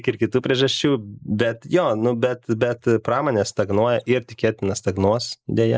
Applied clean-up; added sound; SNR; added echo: neural mask model Resemble Enhance denoiser.